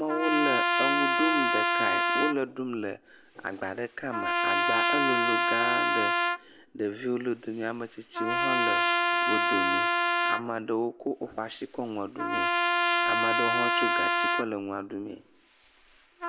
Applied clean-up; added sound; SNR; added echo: none; Trumpet; -5 dB; none.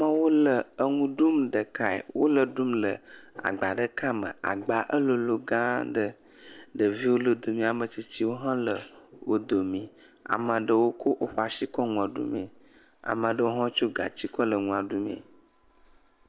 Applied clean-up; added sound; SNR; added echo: none; none; none; none.